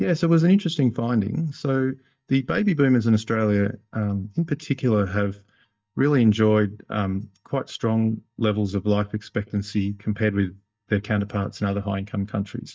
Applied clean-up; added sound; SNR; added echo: neural mask model DeepFilterNet 3.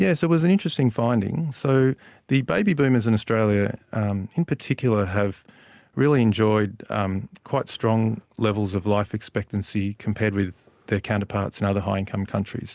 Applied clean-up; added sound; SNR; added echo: none; none; none; none.